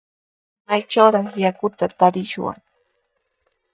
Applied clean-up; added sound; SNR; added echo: neural mask model DeepFilterNet 3.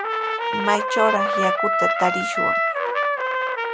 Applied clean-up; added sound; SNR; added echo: none; Trumpet; -4 dB; none.